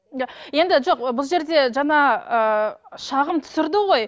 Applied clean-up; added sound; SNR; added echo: none; none; none; none.